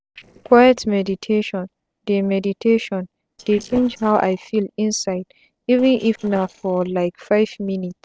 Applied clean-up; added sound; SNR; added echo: neural separator model SepFormer DNS4.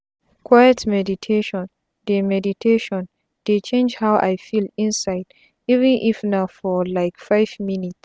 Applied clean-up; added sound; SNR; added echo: none; none; none; none.